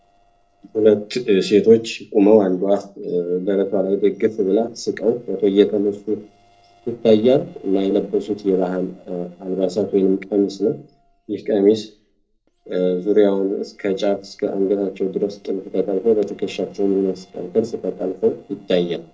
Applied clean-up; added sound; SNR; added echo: neural separator model SepFormer DNS4.